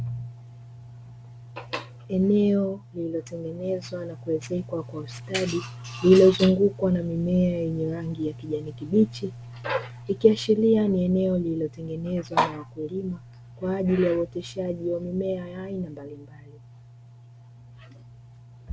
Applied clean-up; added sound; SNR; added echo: none; none; none; none.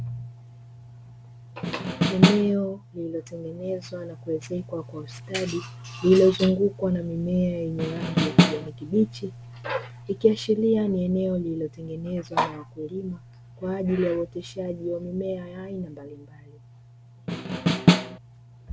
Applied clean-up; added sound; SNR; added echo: none; Snare drum; -5 dB; none.